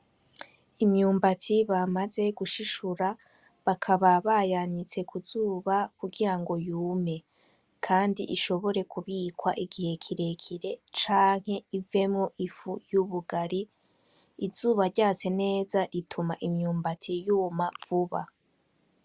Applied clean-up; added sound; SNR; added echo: none; none; none; none.